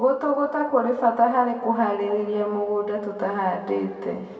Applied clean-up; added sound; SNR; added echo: none; none; none; reverberation time 1.9 s.